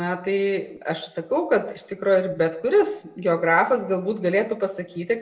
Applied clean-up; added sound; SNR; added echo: none; none; none; reverberation time 0.6 s.